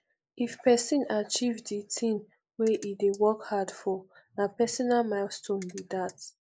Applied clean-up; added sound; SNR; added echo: neural mask model Resemble Enhance denoiser.